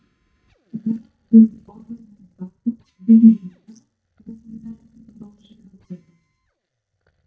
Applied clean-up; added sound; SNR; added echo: neural mask model DeepFilterNet 3.